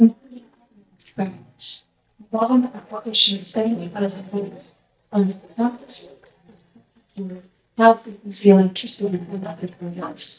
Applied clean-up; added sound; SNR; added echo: neural mask model DeepFilterNet 3.